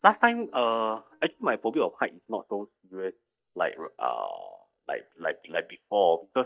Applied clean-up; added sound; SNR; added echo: neural mask model DeepFilterNet 3.